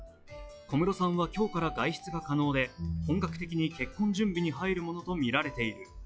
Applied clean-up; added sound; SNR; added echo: classical method log-MMSE.